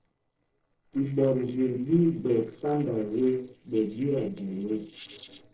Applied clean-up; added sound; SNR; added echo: neural separator model SepFormer DNS4.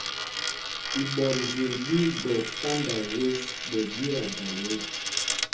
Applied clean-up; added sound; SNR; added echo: none; Coin (dropping); 2 dB; reverberation time 0.7 s.